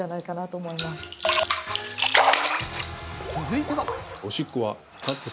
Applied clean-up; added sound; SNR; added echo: none; Splash, splatter; -4 dB; none.